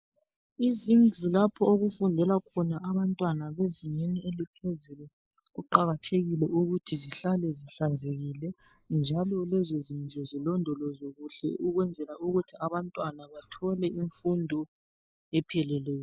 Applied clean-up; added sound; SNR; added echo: neural mask model Resemble Enhance denoiser.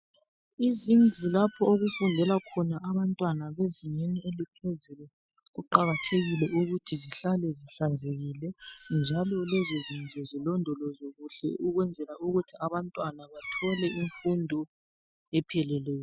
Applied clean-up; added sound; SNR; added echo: classical method spectral subtraction.